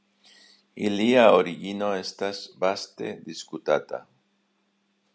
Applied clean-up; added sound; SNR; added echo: none; none; none; none.